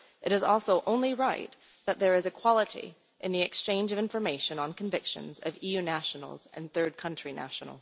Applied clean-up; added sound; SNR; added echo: none; none; none; none.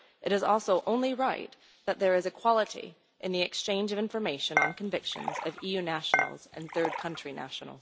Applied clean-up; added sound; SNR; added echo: none; Dishes, pots, and pans / Chink, clink; 3 dB; none.